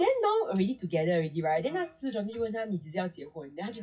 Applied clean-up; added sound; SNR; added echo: classical method WPE with log-MMSE.